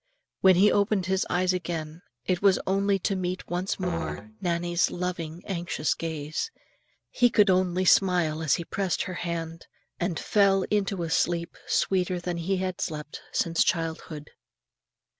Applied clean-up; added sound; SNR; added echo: none; Musical instrument; 13 dB; none.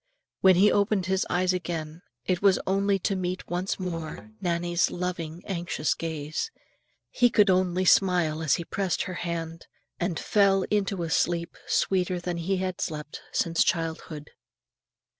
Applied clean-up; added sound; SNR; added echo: neural separator model SepFormer DNS4.